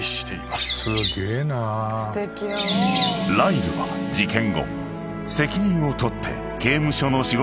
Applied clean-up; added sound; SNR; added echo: none; Bird; 3 dB; none.